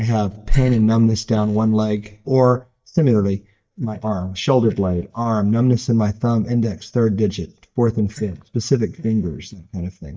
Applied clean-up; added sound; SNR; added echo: neural mask model DeepFilterNet 3.